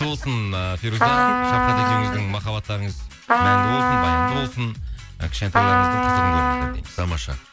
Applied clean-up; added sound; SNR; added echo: none; Trumpet; -4 dB; none.